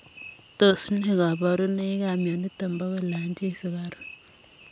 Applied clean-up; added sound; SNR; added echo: none; none; none; none.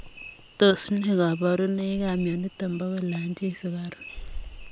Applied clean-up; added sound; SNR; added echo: none; Breathing; 16 dB; none.